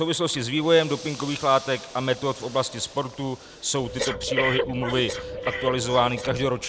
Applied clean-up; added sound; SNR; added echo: none; Breathing; 8 dB; none.